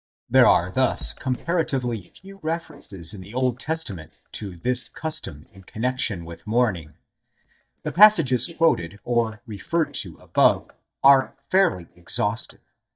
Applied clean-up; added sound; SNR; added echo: neural mask model DeepFilterNet 3.